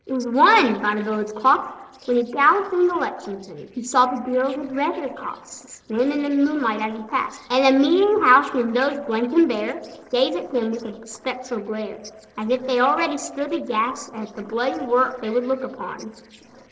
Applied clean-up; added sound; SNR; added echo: neural separator model SepFormer DNS4.